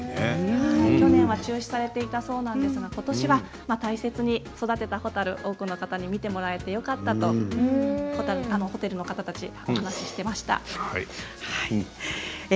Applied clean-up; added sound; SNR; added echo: none; none; none; none.